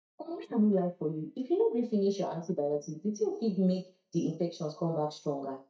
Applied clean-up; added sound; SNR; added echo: neural mask model DeepFilterNet 3.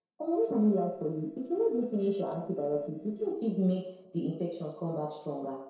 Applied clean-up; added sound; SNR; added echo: neural separator model SepFormer DNS4.